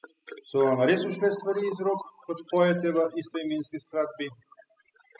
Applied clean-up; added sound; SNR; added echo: classical method spectral subtraction.